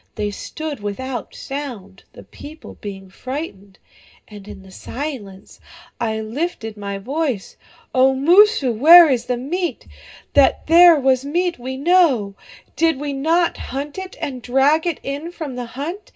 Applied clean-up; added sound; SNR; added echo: none; none; none; reverberation time 0.2 s.